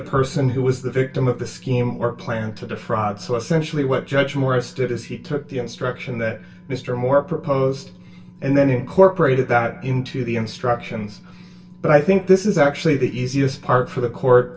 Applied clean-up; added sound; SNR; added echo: none; none; none; reverberation time 0.2 s.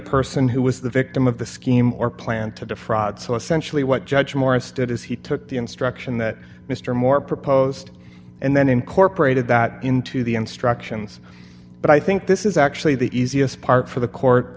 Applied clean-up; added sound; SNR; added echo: none; none; none; none.